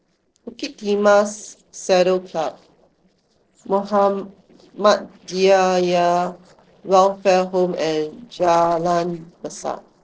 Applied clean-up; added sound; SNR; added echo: neural separator model SepFormer DNS4.